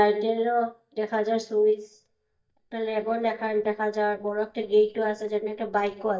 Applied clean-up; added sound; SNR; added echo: neural mask model DeepFilterNet 3.